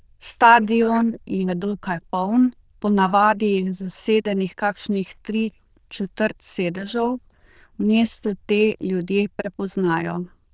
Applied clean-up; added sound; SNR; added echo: neural diffusion model UNIVERSE++.